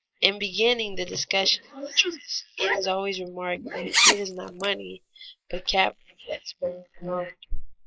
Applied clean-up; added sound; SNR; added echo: neural mask model Resemble Enhance denoiser.